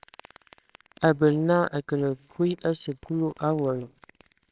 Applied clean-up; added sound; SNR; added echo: neural separator model SepFormer WHAMR!.